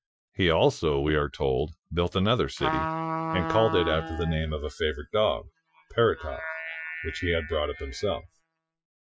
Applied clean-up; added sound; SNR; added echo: classical method Wiener filter.